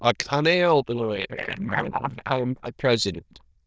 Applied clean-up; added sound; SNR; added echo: neural diffusion model UNIVERSE++.